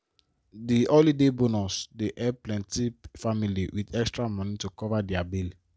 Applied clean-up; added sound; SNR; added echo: none; none; none; none.